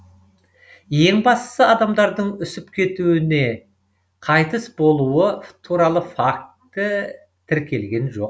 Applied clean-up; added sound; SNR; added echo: none; none; none; none.